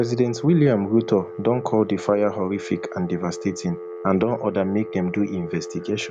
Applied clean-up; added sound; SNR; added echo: none; Telephone; 13 dB; none.